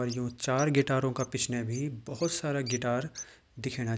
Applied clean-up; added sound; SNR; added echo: none; Bird; 16 dB; none.